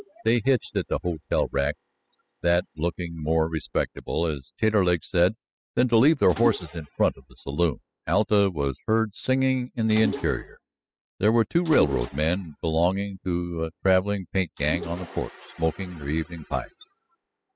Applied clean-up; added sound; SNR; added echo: classical method spectral subtraction.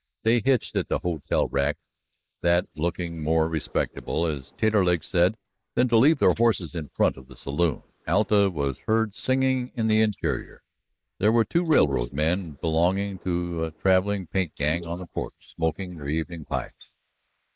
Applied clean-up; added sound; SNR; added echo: neural mask model Resemble Enhance denoiser.